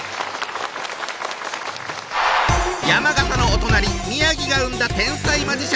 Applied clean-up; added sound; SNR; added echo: none; none; none; none.